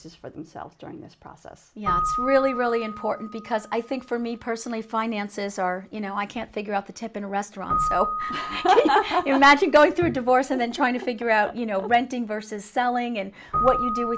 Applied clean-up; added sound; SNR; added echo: none; Keyboard (musical); 9 dB; none.